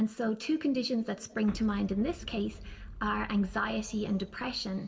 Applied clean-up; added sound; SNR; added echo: none; Boom; 14 dB; reverberation time 1.3 s.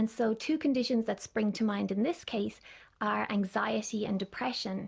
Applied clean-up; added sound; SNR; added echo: none; none; none; none.